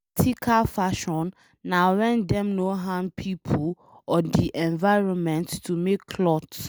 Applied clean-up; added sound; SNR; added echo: none; none; none; none.